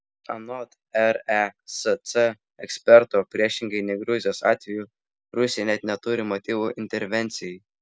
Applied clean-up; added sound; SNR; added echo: none; none; none; none.